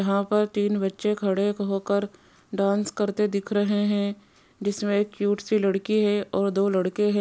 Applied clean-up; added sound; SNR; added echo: none; none; none; none.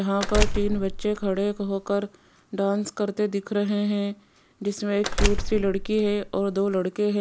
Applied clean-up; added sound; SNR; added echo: none; Door; 2 dB; none.